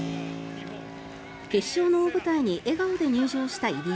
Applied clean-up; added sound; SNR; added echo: none; Keyboard (musical); 13 dB; none.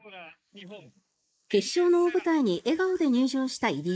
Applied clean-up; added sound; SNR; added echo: neural mask model Resemble Enhance denoiser.